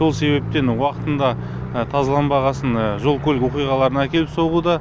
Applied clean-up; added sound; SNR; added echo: none; none; none; none.